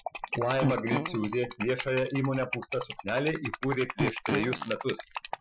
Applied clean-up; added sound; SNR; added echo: classical method Wiener filter.